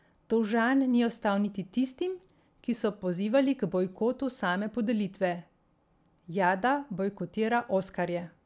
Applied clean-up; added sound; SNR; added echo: none; none; none; none.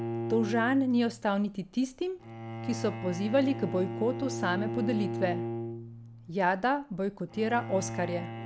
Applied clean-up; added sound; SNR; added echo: none; Bowed string instrument; 7 dB; none.